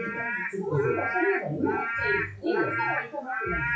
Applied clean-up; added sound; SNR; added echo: classical method WPE with log-MMSE.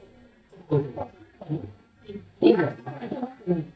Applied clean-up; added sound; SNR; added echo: neural mask model DeepFilterNet 3.